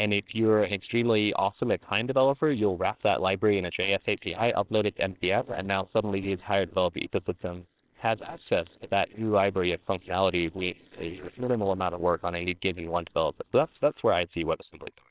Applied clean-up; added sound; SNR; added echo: neural separator model SepFormer WHAMR!.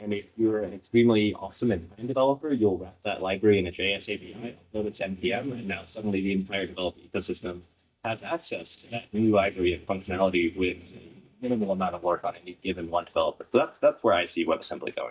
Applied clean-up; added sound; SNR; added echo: neural mask model DeepFilterNet 3.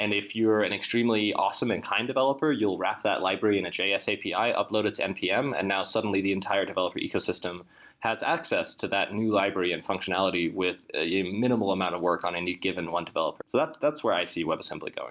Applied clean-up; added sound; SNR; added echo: none; none; none; none.